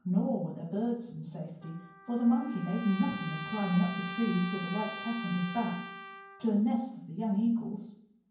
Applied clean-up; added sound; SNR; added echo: none; Trumpet; 12 dB; reverberation time 0.9 s.